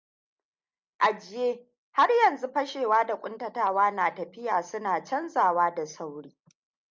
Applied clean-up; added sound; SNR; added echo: none; none; none; none.